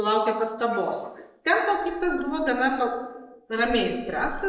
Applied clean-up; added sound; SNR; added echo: neural mask model Resemble Enhance denoiser.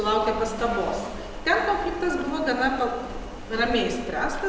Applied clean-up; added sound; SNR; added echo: none; Engine; 10 dB; none.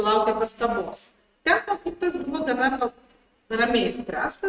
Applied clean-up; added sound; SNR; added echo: neural mask model RNNoise.